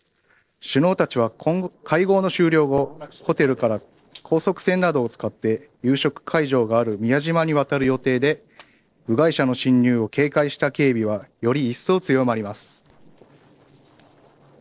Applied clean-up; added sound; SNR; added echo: neural separator model SepFormer DNS4.